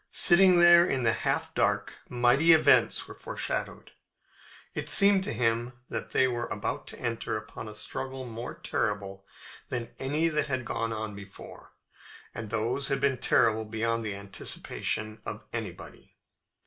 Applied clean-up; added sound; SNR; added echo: none; none; none; reverberation time 0.3 s.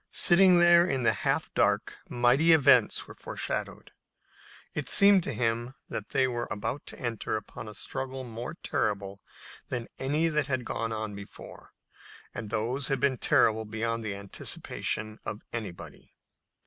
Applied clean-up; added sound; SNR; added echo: none; none; none; none.